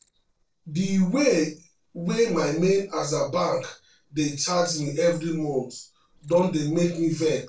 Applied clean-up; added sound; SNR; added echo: neural separator model SepFormer DNS4.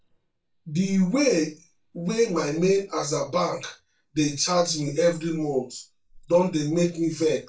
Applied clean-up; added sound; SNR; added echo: neural mask model DeepFilterNet 3.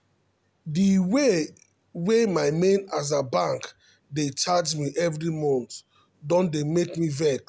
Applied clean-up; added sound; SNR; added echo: none; none; none; none.